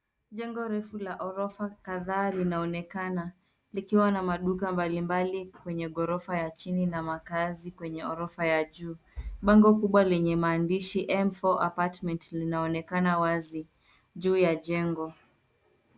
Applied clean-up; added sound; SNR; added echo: none; none; none; none.